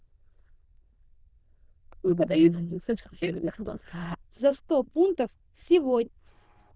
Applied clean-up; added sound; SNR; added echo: neural diffusion model UNIVERSE++.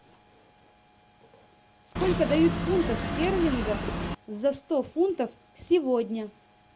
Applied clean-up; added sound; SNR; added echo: none; Boat, Water vehicle; 1 dB; none.